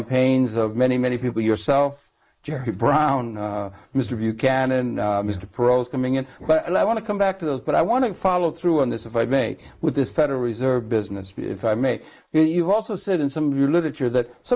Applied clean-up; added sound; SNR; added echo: neural mask model Resemble Enhance denoiser.